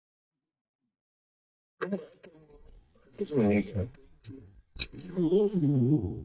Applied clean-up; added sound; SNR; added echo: neural mask model DeepFilterNet 3.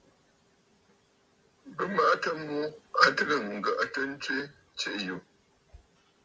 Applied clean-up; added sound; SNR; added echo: none; none; none; none.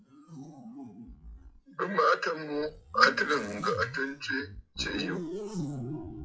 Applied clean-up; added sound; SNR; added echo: classical method log-MMSE.